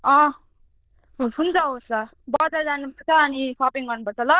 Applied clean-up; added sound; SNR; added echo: neural diffusion model UNIVERSE++.